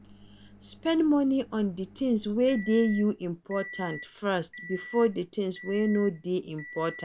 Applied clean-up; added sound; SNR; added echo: none; Microwave oven; 17 dB; none.